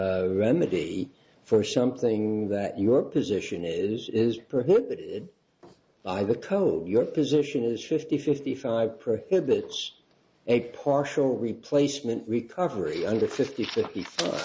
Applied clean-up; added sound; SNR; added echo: none; none; none; none.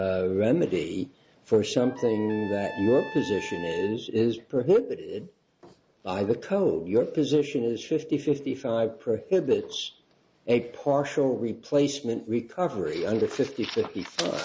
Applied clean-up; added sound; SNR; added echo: none; Trumpet; 16 dB; none.